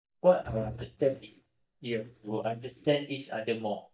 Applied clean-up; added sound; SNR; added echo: neural mask model DeepFilterNet 3.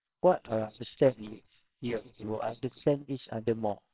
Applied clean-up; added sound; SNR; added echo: neural separator model SepFormer WHAMR!.